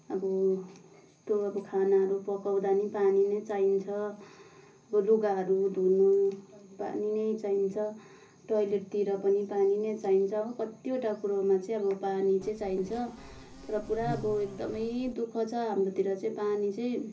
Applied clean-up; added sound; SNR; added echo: none; Insect; 14 dB; reverberation time 0.5 s.